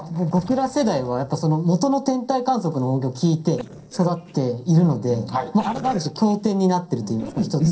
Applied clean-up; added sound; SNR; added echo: neural separator model SepFormer DNS4.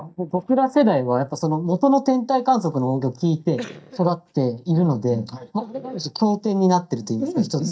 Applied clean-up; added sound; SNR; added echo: neural mask model DeepFilterNet 3.